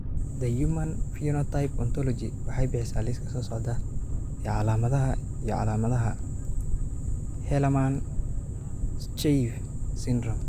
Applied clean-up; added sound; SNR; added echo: none; Boat, Water vehicle; 0 dB; none.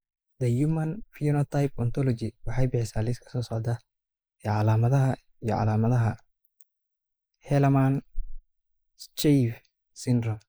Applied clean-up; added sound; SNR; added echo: neural mask model Resemble Enhance denoiser.